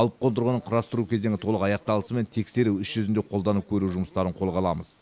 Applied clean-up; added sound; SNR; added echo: none; none; none; none.